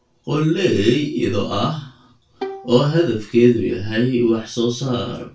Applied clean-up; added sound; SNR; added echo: none; Bowed string instrument; 16 dB; reverberation time 0.2 s.